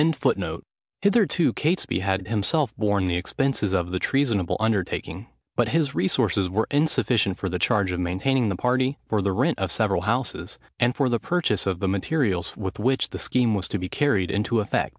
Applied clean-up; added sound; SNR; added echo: none; none; none; none.